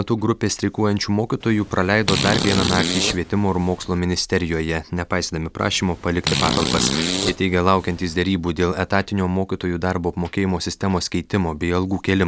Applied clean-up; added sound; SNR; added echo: none; Fart; 4 dB; none.